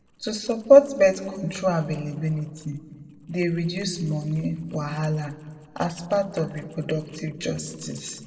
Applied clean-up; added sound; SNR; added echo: neural separator model SepFormer DNS4.